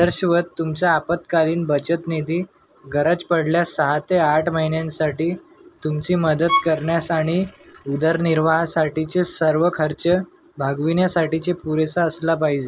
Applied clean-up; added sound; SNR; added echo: none; Bowed string instrument; 6 dB; none.